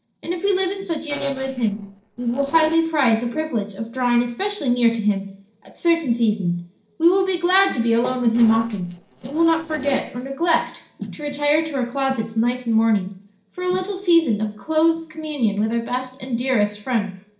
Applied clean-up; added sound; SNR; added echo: neural separator model SepFormer DNS4.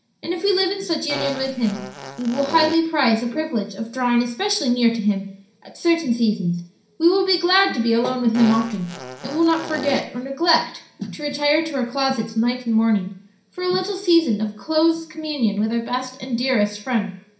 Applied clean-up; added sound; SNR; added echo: none; Fart; 11 dB; reverberation time 0.5 s.